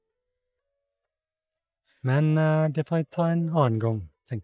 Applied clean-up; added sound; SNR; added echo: neural mask model DeepFilterNet 3.